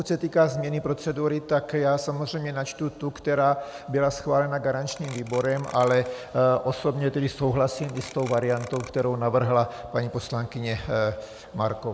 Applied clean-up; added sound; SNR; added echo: none; Clock; 19 dB; none.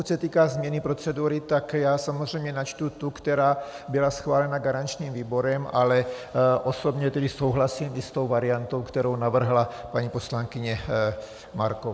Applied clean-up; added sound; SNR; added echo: none; none; none; none.